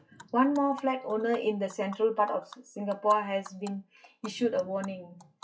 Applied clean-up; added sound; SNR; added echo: classical method WPE with log-MMSE.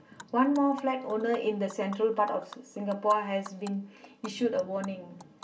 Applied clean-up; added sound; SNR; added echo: none; Animal; 19 dB; reverberation time 0.1 s.